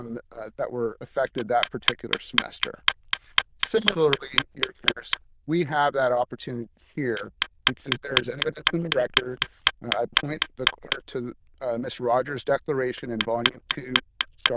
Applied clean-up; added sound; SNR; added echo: neural diffusion model UNIVERSE++.